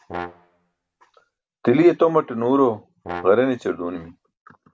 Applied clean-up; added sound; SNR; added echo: none; Brass instrument; 15 dB; none.